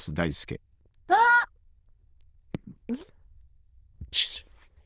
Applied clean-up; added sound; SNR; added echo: neural diffusion model UNIVERSE++.